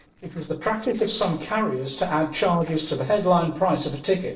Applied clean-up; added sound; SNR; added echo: neural separator model SepFormer DNS4.